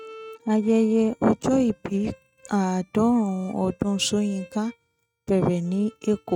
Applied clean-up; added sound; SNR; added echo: neural mask model RNNoise.